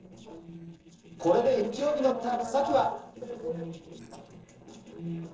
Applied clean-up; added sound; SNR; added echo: neural separator model SepFormer DNS4.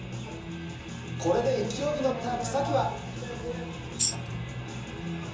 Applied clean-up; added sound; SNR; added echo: none; Tambourine; -2 dB; reverberation time 0.8 s.